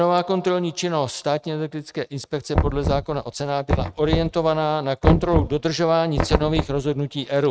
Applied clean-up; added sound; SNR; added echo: neural mask model RNNoise.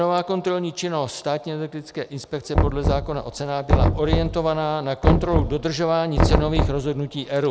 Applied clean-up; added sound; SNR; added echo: none; Knock; 0 dB; none.